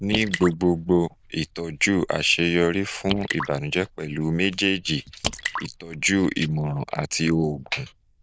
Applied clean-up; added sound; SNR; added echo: neural diffusion model UNIVERSE++.